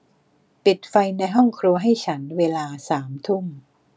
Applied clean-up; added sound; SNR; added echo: none; none; none; none.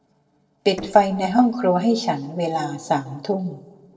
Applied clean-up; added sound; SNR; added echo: neural separator model SepFormer DNS4.